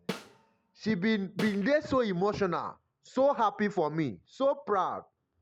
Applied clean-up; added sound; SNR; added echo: none; Snare drum; 13 dB; none.